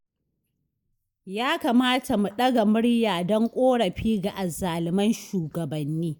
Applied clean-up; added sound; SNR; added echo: neural mask model Resemble Enhance denoiser.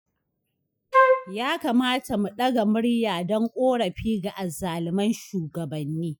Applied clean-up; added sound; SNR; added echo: classical method Wiener filter.